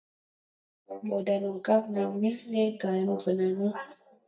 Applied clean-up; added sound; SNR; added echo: neural mask model DeepFilterNet 3.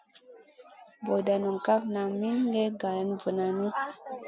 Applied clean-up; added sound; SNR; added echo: none; none; none; none.